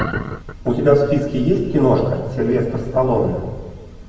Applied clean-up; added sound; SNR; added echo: none; none; none; reverberation time 1.2 s.